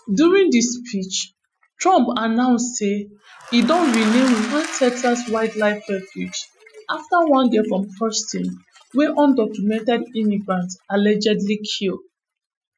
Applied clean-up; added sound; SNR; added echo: classical method Wiener filter.